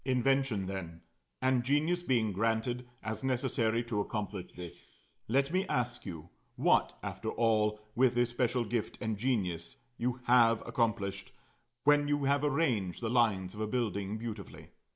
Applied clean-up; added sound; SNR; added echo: neural mask model Resemble Enhance denoiser.